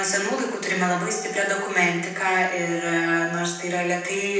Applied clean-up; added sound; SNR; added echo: none; Wind instrument, woodwind instrument; 17 dB; reverberation time 0.8 s.